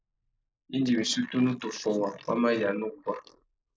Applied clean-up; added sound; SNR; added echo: neural mask model Resemble Enhance denoiser.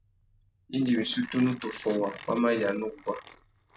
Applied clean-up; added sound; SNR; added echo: none; Mechanisms; 19 dB; none.